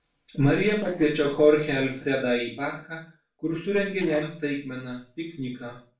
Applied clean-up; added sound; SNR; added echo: neural separator model SepFormer DNS4.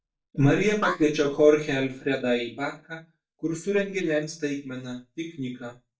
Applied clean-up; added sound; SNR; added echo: neural mask model DeepFilterNet 3.